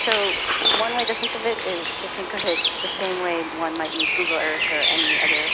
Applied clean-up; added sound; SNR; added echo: none; Bird; -4 dB; none.